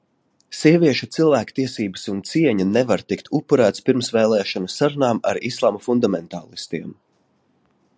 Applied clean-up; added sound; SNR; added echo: none; none; none; none.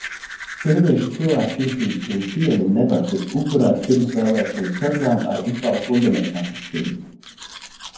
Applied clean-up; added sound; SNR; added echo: none; Domestic sounds, home sounds; 15 dB; reverberation time 0.9 s.